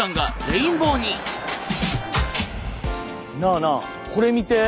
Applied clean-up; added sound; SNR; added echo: none; Crowd + Computer keyboard; 11 dB; none.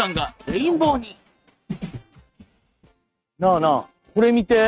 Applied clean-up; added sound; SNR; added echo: neural mask model RNNoise.